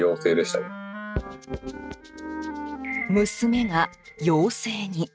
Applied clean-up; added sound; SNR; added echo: neural mask model RNNoise.